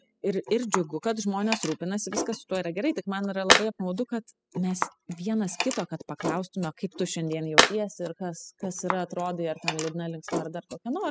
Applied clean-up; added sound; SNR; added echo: classical method spectral subtraction.